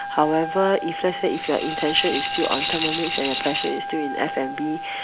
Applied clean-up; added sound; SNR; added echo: none; Rattle (instrument) + Wind instrument, woodwind instrument; 4 dB; none.